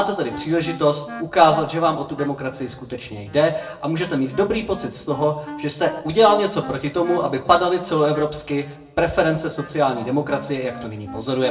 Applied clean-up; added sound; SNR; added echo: none; Wind instrument, woodwind instrument; 17 dB; reverberation time 0.6 s.